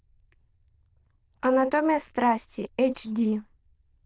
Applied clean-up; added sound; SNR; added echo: neural diffusion model UNIVERSE++.